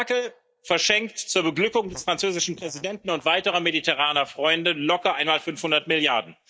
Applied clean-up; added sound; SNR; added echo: neural mask model DeepFilterNet 3.